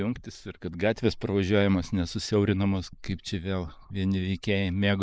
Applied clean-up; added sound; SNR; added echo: neural mask model Resemble Enhance denoiser.